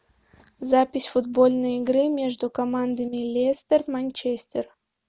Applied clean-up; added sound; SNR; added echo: none; none; none; none.